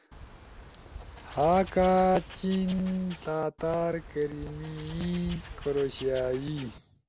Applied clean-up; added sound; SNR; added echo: none; Wild animals; 14 dB; none.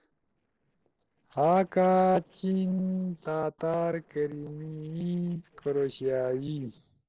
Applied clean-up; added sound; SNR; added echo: neural separator model SepFormer DNS4.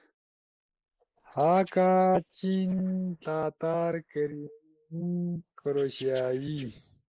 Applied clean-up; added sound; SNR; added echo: neural mask model Resemble Enhance denoiser.